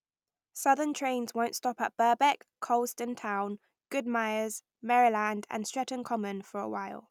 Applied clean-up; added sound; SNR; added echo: none; none; none; none.